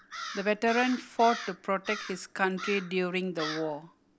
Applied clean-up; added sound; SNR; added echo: none; Crow; 11 dB; none.